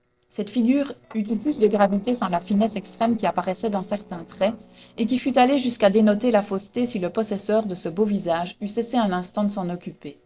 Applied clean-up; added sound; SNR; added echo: neural separator model SepFormer DNS4.